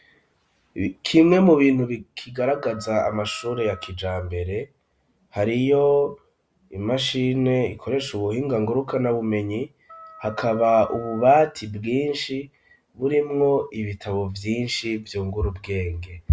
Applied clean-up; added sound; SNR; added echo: none; Wind instrument, woodwind instrument; 19 dB; none.